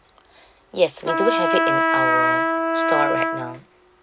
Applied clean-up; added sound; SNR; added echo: none; Trumpet; -4 dB; none.